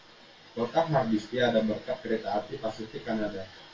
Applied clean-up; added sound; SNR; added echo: none; none; none; reverberation time 0.2 s.